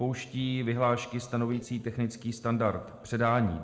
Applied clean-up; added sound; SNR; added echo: neural separator model SepFormer DNS4.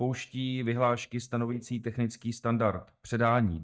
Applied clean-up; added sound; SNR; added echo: neural mask model DeepFilterNet 3.